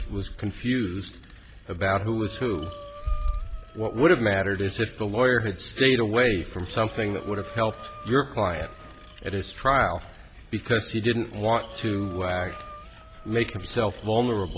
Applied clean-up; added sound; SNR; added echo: none; Breathing + Screech; 19 dB; none.